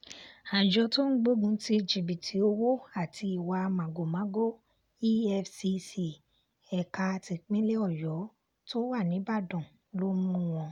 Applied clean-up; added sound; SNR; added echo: none; none; none; none.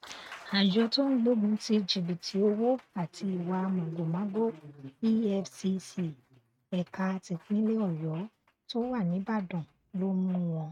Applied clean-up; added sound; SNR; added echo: neural mask model RNNoise.